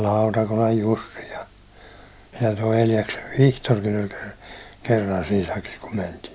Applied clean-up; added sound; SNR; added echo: none; none; none; none.